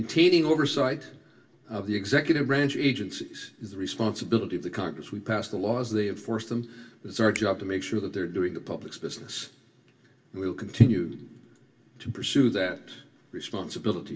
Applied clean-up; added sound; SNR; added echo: none; Finger snapping; 19 dB; reverberation time 0.1 s.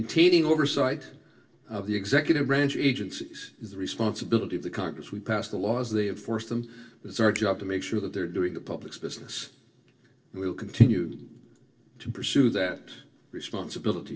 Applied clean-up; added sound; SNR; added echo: neural separator model SepFormer DNS4.